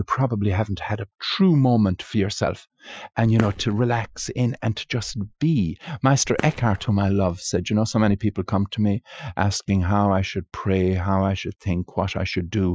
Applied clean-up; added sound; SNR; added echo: classical method Wiener filter.